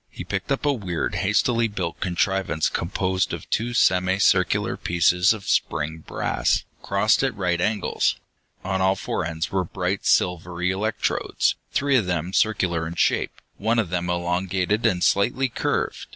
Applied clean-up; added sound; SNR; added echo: none; none; none; none.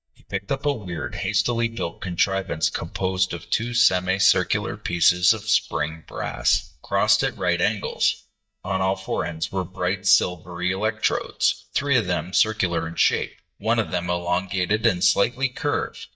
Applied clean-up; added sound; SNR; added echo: neural mask model DeepFilterNet 3.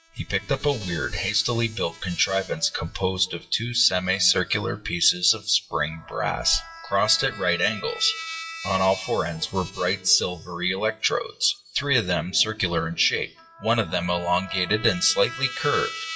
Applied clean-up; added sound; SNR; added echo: classical method WPE with log-MMSE.